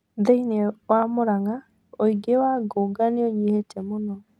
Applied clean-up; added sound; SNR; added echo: none; none; none; none.